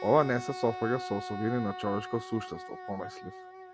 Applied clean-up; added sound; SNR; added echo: none; Wind instrument, woodwind instrument; 10 dB; none.